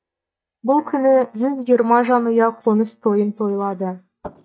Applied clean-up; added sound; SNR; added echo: neural mask model DeepFilterNet 3.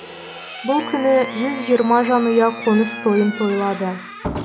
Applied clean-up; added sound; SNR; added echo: none; Squeak / Slam + Wind instrument, woodwind instrument; 11 dB; none.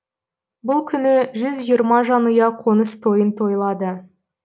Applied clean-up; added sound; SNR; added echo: none; none; none; none.